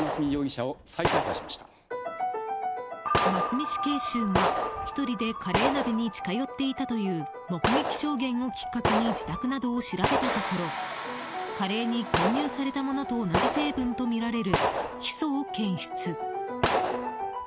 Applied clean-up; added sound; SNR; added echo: none; Gunshot, gunfire; 3 dB; none.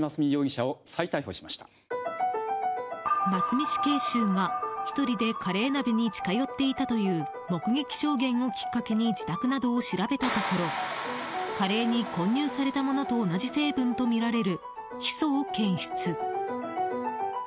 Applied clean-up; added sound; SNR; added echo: none; none; none; none.